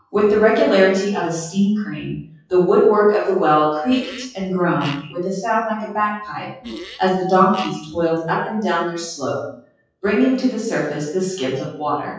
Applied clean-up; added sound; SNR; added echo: classical method WPE with log-MMSE.